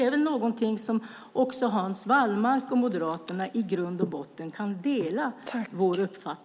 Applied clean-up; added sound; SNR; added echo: none; none; none; none.